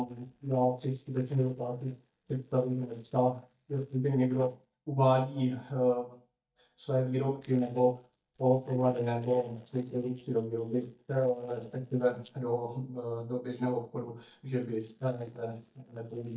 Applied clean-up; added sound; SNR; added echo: neural mask model DeepFilterNet 3.